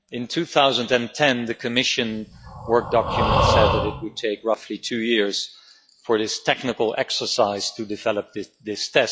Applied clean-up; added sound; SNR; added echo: classical method log-MMSE.